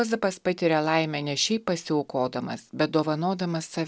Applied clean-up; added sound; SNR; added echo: none; none; none; none.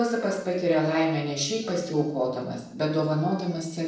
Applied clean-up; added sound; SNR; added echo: neural separator model SepFormer DNS4.